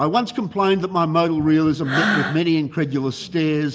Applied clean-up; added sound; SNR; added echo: none; Breathing; 6 dB; none.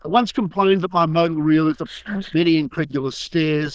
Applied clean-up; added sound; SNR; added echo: neural diffusion model UNIVERSE++.